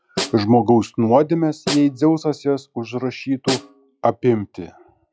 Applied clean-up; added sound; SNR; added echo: classical method log-MMSE.